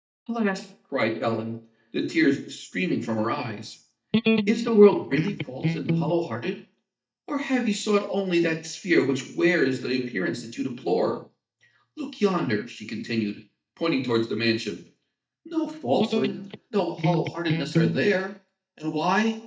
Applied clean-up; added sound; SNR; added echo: neural mask model DeepFilterNet 3.